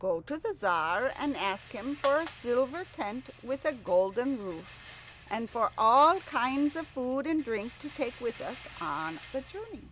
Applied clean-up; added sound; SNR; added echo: none; Rattle; 17 dB; none.